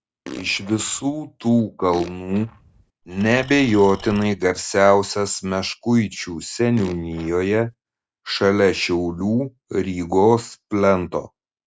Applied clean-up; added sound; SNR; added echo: none; Engine / Tools + Fart; 18 dB; none.